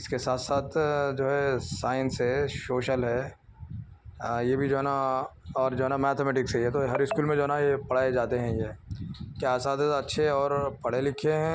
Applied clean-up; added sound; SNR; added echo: none; none; none; none.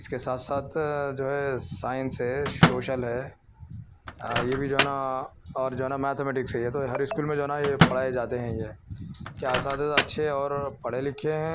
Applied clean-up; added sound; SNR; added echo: none; Microwave oven; 2 dB; none.